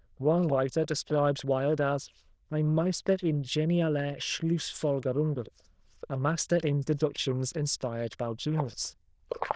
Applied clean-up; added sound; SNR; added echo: neural diffusion model UNIVERSE++.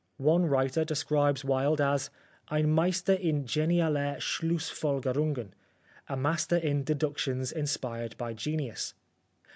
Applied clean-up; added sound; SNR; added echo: none; none; none; none.